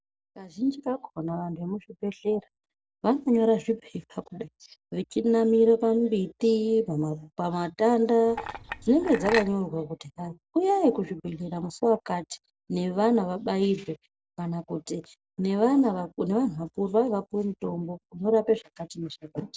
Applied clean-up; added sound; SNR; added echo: none; Chink, clink; 7 dB; none.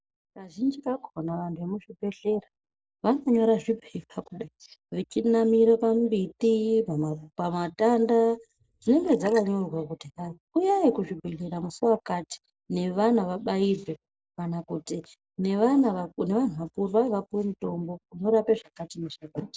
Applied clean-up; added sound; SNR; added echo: neural mask model Resemble Enhance denoiser.